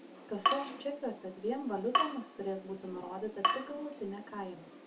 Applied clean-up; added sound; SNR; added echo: none; Drip / Water tap, faucet; -4 dB; reverberation time 0.2 s.